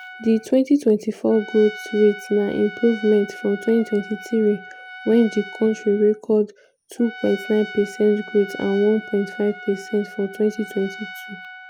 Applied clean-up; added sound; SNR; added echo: none; Trumpet; 16 dB; none.